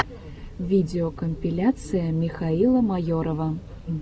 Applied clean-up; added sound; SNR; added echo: none; none; none; none.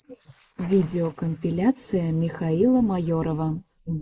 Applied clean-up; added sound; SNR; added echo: neural mask model Resemble Enhance denoiser.